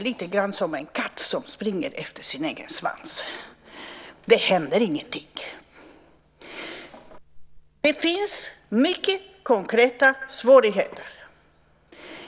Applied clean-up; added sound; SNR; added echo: none; none; none; none.